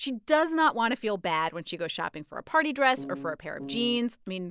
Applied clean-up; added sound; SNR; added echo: none; Piano; 10 dB; none.